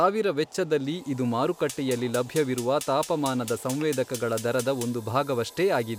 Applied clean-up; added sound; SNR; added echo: none; Fire; 17 dB; none.